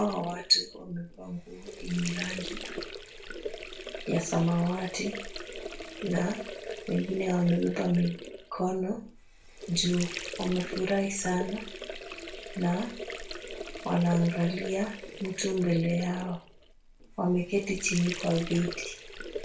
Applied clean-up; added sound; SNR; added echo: none; Sink (filling or washing) / Water; 10 dB; reverberation time 0.3 s.